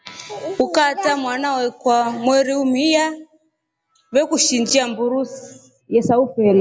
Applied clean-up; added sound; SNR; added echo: none; none; none; none.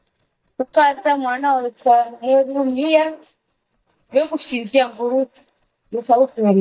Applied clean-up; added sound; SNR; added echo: neural mask model DeepFilterNet 3.